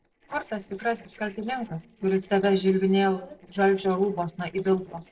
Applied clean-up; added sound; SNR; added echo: neural separator model SepFormer DNS4.